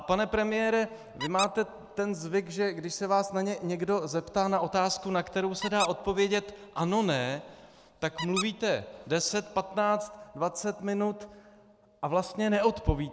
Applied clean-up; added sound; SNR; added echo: none; Squeak; 12 dB; none.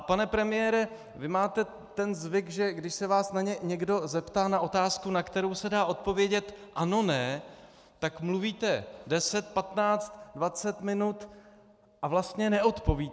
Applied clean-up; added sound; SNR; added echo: none; none; none; none.